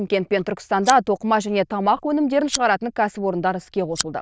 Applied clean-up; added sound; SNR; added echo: neural diffusion model UNIVERSE++.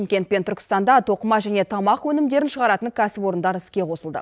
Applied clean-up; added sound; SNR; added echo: none; none; none; none.